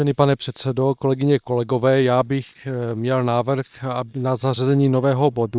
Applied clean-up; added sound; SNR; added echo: neural separator model SepFormer WHAM!.